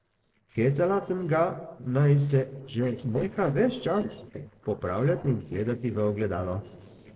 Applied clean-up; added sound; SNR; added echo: neural separator model SepFormer DNS4.